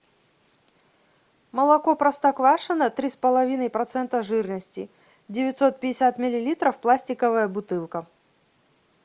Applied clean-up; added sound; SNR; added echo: none; none; none; none.